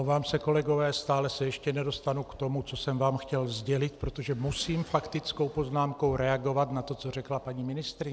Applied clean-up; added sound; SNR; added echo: none; none; none; none.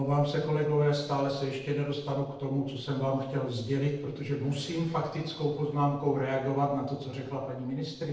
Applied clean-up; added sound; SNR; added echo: neural separator model SepFormer DNS4.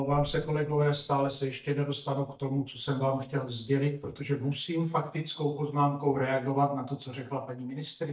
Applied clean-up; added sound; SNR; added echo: neural mask model DeepFilterNet 3.